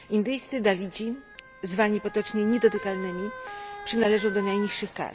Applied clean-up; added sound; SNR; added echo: none; Motor vehicle (road) / Siren; 14 dB; none.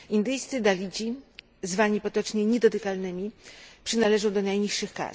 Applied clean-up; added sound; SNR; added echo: none; none; none; none.